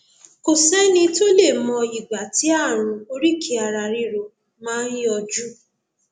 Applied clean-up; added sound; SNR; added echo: none; none; none; none.